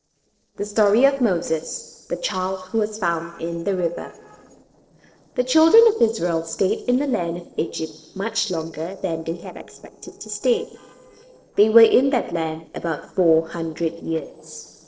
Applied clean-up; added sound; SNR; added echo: neural separator model SepFormer DNS4.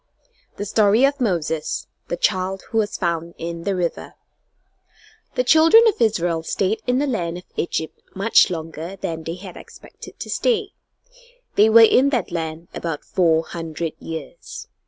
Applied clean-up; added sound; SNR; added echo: none; none; none; none.